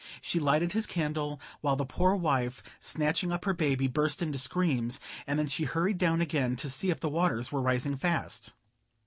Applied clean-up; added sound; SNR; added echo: none; none; none; none.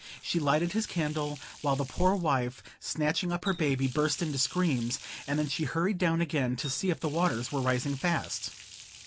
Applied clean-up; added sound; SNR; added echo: none; Water tap, faucet; 19 dB; none.